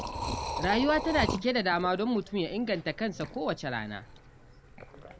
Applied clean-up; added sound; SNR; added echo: none; Liquid; 8 dB; none.